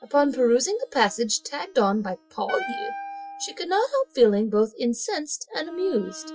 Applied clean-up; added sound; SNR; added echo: classical method log-MMSE.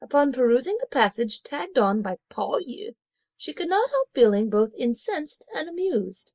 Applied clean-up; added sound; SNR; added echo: neural mask model Resemble Enhance denoiser.